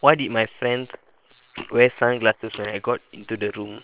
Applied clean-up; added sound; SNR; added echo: neural separator model SepFormer WHAM!.